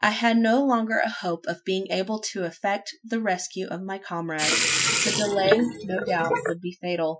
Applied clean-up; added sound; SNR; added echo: classical method Wiener filter.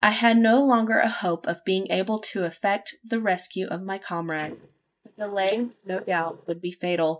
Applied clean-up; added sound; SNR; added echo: neural mask model DeepFilterNet 3.